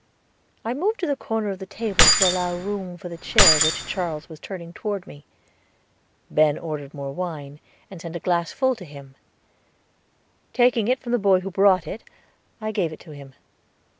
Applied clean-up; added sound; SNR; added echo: none; Keys jangling; -5 dB; none.